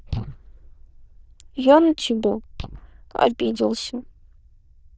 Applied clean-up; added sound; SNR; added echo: neural diffusion model UNIVERSE++.